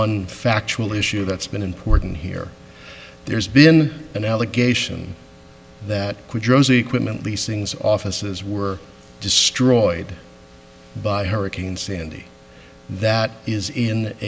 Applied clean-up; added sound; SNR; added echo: none; none; none; none.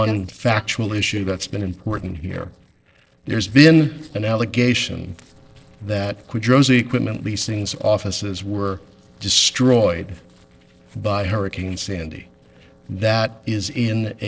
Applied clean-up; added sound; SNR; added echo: neural separator model SepFormer DNS4.